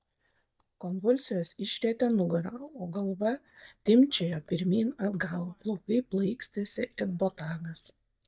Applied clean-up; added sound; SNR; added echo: neural mask model DeepFilterNet 3.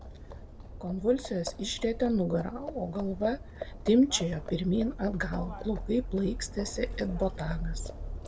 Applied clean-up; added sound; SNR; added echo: none; Livestock, farm animals, working animals; 8 dB; none.